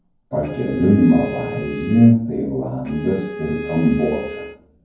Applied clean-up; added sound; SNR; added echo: none; Bowed string instrument; 13 dB; reverberation time 0.9 s.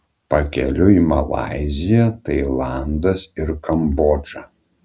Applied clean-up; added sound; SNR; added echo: none; none; none; none.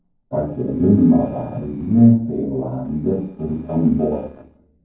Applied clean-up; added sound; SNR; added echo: neural separator model SepFormer DNS4.